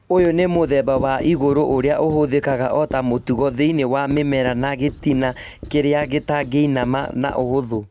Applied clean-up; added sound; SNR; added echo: none; Writing; 17 dB; none.